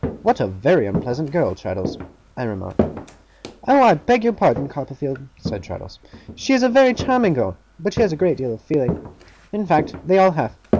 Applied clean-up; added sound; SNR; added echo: none; Walk, footsteps; 10 dB; none.